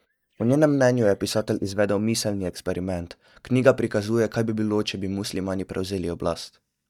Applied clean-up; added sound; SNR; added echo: neural mask model DeepFilterNet 3.